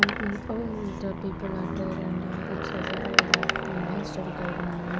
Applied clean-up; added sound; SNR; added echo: none; Door + Aircraft; -3 dB; none.